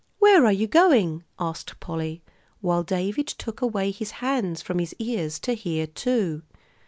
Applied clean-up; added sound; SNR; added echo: none; none; none; none.